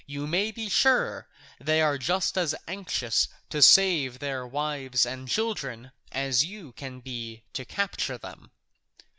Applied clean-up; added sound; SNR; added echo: none; none; none; none.